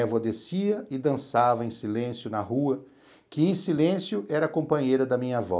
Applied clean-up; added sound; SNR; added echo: none; none; none; none.